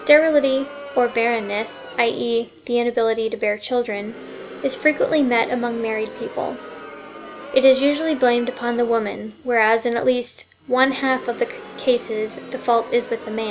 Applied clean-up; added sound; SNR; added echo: none; Crowd; 16 dB; none.